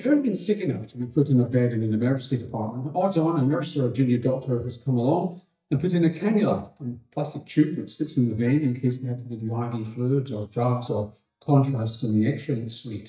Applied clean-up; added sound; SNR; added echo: neural mask model DeepFilterNet 3.